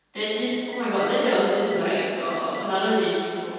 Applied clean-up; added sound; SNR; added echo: none; Telephone; 19 dB; reverberation time 2.1 s.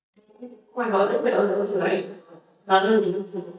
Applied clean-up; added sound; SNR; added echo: neural mask model DeepFilterNet 3.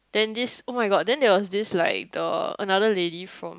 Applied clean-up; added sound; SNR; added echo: none; none; none; none.